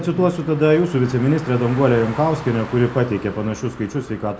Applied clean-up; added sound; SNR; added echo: none; Car; 16 dB; reverberation time 0.3 s.